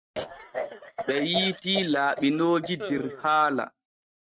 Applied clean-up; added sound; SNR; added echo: neural mask model RNNoise.